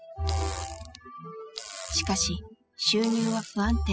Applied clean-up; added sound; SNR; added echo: classical method spectral subtraction.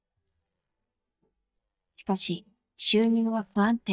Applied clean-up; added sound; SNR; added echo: neural mask model DeepFilterNet 3.